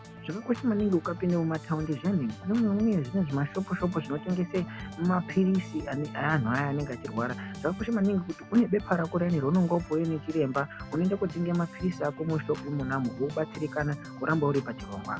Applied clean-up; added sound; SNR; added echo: none; Organ; 13 dB; none.